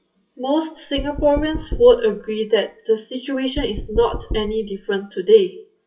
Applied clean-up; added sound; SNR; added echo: classical method WPE with log-MMSE.